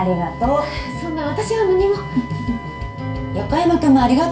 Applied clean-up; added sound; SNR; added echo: none; Wind instrument, woodwind instrument; 17 dB; reverberation time 0.3 s.